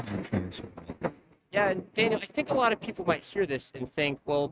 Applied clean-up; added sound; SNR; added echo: neural mask model RNNoise.